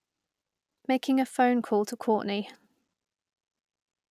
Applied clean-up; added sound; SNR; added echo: none; none; none; none.